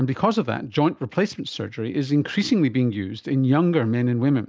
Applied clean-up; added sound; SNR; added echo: none; none; none; none.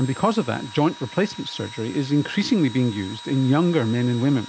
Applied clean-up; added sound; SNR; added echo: none; Engine / Drill; 18 dB; none.